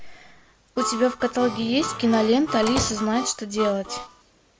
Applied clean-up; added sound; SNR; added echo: none; Slam + Harmonica; 7 dB; none.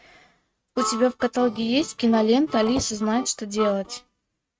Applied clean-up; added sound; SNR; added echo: neural mask model RNNoise.